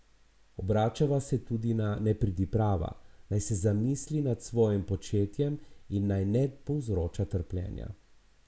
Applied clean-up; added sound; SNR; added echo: none; none; none; none.